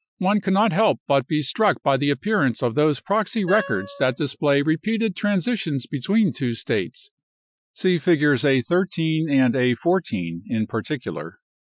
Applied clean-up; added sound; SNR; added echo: classical method Wiener filter.